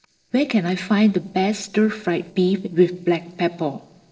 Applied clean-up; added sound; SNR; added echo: neural separator model SepFormer DNS4.